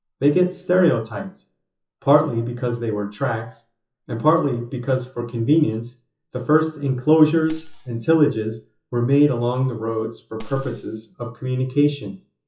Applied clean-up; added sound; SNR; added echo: classical method WPE with log-MMSE.